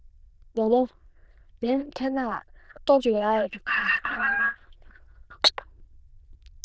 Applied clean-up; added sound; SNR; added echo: neural diffusion model UNIVERSE++.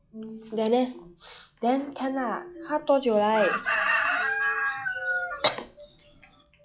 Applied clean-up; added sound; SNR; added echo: classical method log-MMSE.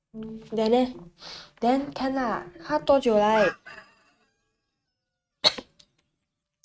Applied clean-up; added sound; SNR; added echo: neural mask model RNNoise.